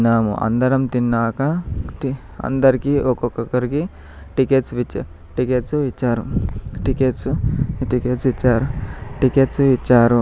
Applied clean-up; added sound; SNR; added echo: none; none; none; none.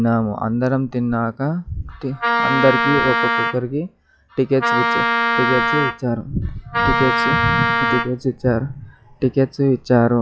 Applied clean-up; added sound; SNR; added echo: classical method log-MMSE.